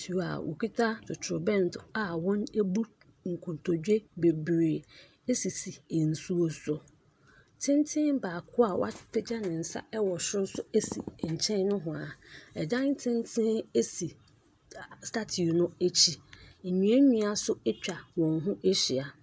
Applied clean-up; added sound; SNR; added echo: none; none; none; none.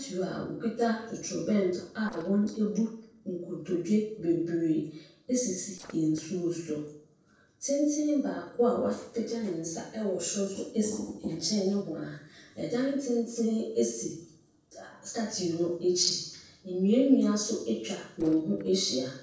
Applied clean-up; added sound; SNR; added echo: neural separator model SepFormer DNS4.